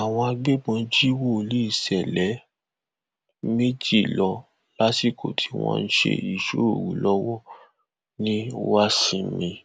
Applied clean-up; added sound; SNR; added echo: none; none; none; none.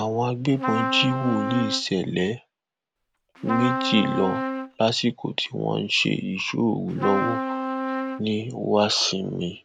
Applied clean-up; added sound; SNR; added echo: none; Trumpet; 4 dB; none.